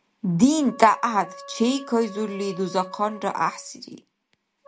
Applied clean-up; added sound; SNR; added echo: none; Wind instrument, woodwind instrument; 20 dB; none.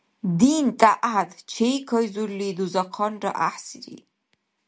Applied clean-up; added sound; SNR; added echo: none; none; none; none.